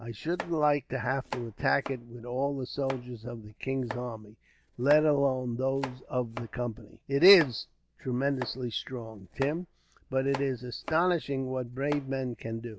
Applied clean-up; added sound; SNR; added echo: none; Domestic sounds, home sounds; 16 dB; none.